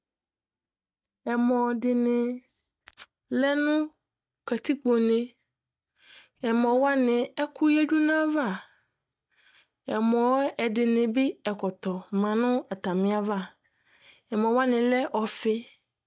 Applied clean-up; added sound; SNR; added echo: neural mask model DeepFilterNet 3.